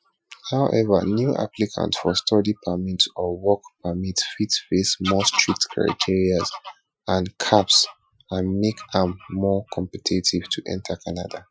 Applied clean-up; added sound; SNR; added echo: classical method Wiener filter.